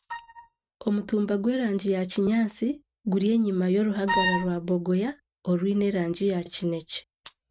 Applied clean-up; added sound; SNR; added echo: neural mask model RNNoise.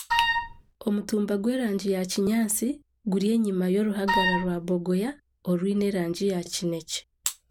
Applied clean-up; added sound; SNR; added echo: none; Wind instrument, woodwind instrument; 0 dB; none.